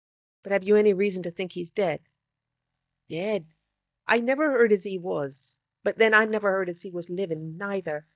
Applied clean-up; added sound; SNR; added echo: neural mask model DeepFilterNet 3.